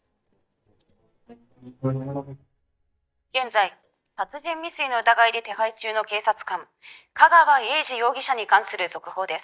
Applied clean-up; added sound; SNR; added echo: neural mask model DeepFilterNet 3.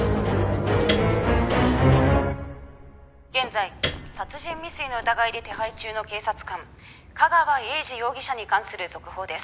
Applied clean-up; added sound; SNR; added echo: none; Piano; 13 dB; none.